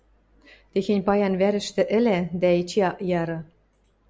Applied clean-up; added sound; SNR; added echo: none; none; none; none.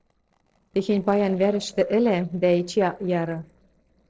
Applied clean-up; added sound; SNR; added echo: neural separator model SepFormer DNS4.